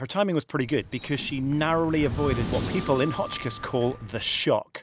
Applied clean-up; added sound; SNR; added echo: none; Sliding door; 0 dB; none.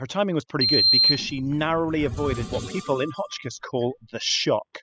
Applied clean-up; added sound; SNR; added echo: classical method spectral subtraction.